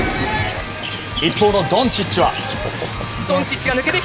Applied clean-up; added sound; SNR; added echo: none; Thunder; 13 dB; none.